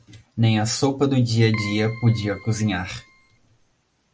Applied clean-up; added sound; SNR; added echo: none; Keyboard (musical); 17 dB; none.